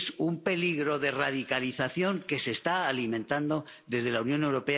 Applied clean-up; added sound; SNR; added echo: none; none; none; none.